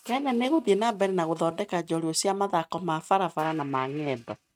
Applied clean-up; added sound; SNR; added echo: neural mask model RNNoise.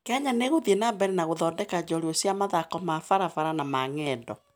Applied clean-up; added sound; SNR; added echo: none; none; none; none.